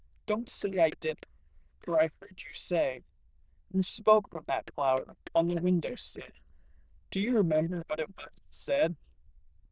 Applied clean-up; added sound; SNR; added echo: neural diffusion model UNIVERSE++.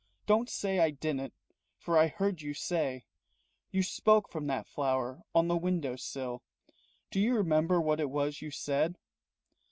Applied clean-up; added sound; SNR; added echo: none; none; none; none.